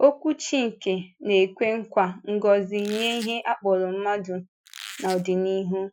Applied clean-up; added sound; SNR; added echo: classical method Wiener filter.